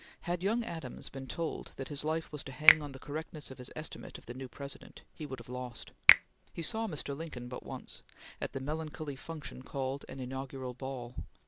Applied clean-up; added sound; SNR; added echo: none; Finger snapping; -3 dB; none.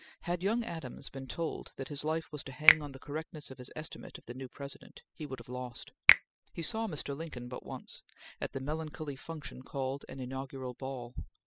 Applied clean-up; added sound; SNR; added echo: classical method spectral subtraction.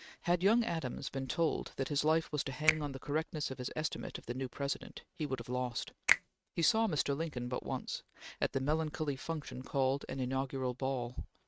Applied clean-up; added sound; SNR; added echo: neural mask model RNNoise.